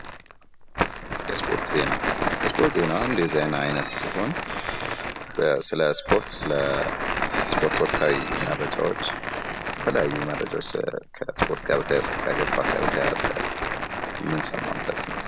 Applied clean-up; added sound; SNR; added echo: none; Crumpling, crinkling; 1 dB; none.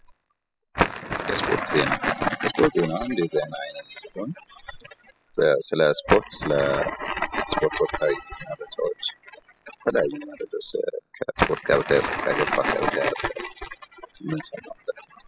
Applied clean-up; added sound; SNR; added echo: classical method spectral subtraction.